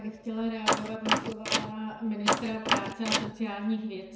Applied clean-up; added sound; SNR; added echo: none; Door; -3 dB; reverberation time 0.8 s.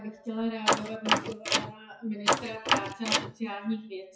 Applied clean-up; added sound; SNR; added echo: classical method WPE with log-MMSE.